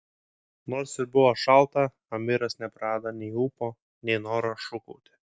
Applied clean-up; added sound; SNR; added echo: none; none; none; none.